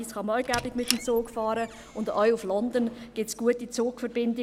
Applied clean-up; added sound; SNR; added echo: none; Squeak; 11 dB; none.